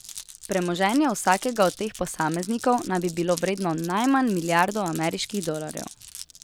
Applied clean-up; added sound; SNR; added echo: none; Glass; 16 dB; none.